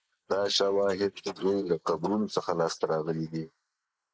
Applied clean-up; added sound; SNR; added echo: neural mask model Resemble Enhance denoiser.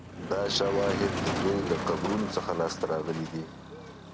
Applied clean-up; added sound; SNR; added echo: none; Motor vehicle (road); 4 dB; none.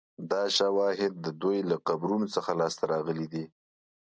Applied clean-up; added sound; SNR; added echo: none; none; none; none.